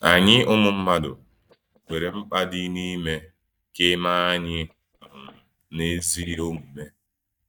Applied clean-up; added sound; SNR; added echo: neural mask model DeepFilterNet 3.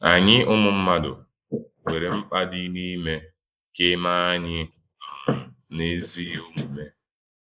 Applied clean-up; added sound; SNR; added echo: neural mask model Resemble Enhance denoiser.